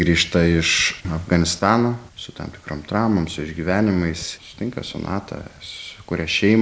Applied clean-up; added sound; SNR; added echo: none; none; none; none.